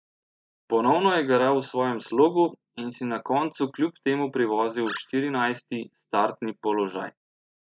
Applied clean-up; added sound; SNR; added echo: neural mask model Resemble Enhance denoiser.